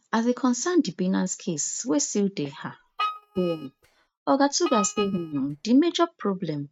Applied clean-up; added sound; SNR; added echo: neural mask model RNNoise.